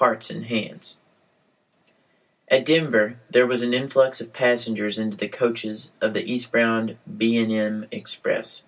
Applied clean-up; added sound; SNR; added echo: none; none; none; none.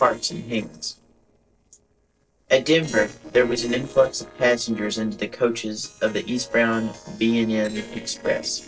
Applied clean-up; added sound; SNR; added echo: neural separator model SepFormer DNS4.